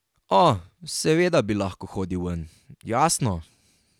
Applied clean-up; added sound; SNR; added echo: none; none; none; none.